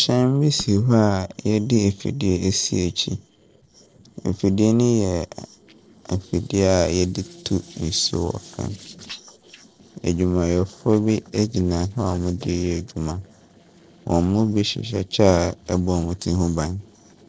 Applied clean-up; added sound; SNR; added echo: neural separator model SepFormer DNS4.